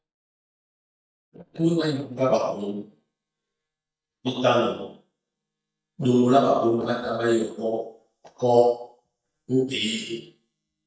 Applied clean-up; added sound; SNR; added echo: neural mask model DeepFilterNet 3.